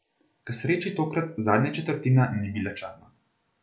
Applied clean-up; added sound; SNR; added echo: none; none; none; none.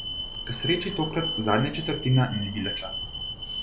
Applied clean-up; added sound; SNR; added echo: none; Alarm; 6 dB; none.